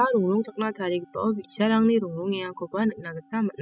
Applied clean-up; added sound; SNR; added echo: classical method spectral subtraction.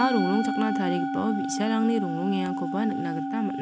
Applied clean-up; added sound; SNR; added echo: none; Musical instrument; 2 dB; none.